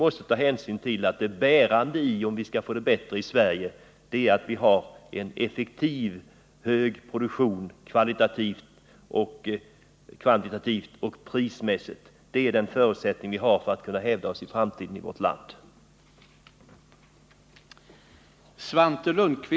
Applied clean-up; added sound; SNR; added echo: none; none; none; none.